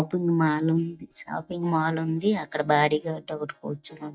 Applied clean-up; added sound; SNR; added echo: neural mask model DeepFilterNet 3.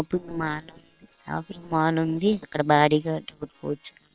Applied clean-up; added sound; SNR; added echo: neural separator model SepFormer WHAM!.